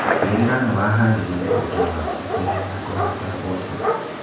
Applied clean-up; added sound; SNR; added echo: none; Gunshot, gunfire; 1 dB; reverberation time 0.5 s.